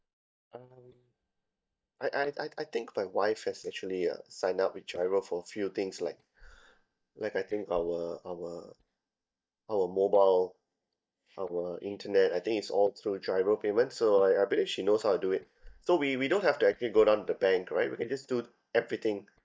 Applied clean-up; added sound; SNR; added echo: neural mask model DeepFilterNet 3.